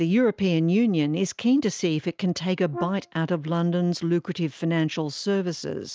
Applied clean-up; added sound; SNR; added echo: neural mask model DeepFilterNet 3.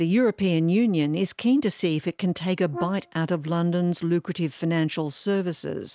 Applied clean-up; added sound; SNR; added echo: none; Brass instrument; 14 dB; none.